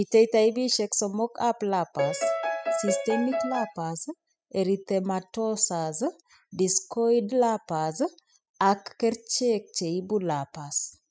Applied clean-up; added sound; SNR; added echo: classical method spectral subtraction.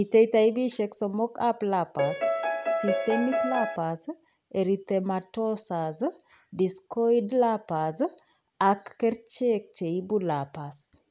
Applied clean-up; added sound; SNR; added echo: none; Piano; 1 dB; none.